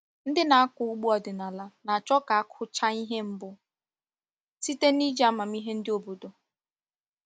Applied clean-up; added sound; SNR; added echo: none; none; none; none.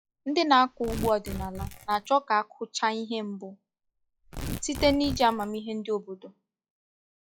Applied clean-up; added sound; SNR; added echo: classical method log-MMSE.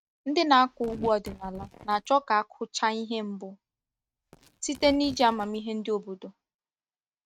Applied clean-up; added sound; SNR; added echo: neural mask model RNNoise.